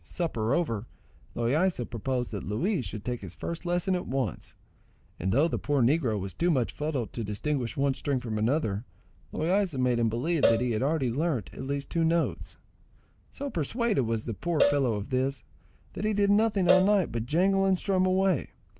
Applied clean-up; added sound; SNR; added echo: none; Cowbell; 6 dB; none.